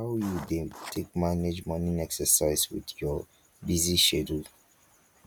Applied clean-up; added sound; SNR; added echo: none; Writing; 16 dB; none.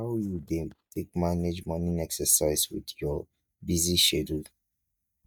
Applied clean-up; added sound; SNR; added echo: neural mask model DeepFilterNet 3.